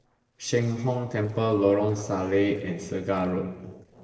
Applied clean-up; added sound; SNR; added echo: neural separator model SepFormer DNS4.